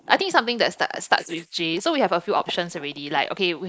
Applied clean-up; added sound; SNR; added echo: neural mask model Resemble Enhance denoiser.